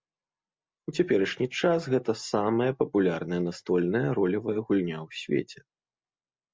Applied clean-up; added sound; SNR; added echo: none; none; none; none.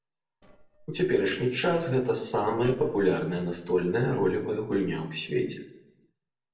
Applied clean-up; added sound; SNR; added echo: neural separator model SepFormer DNS4.